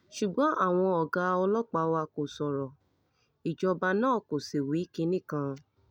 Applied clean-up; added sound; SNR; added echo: none; none; none; none.